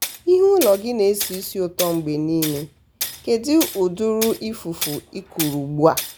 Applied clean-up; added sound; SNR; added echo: none; Tools; 11 dB; none.